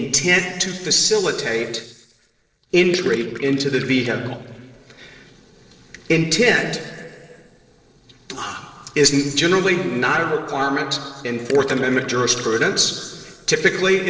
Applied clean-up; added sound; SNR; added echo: neural separator model SepFormer DNS4.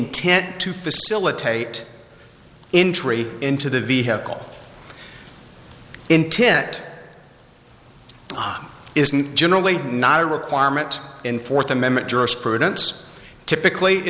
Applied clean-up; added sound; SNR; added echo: none; none; none; none.